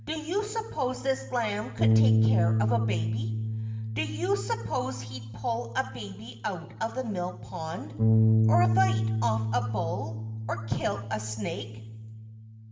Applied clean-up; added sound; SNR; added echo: none; Bass guitar; -4 dB; reverberation time 0.8 s.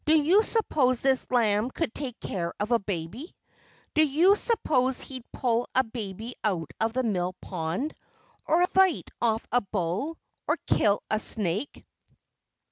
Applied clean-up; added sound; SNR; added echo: none; none; none; none.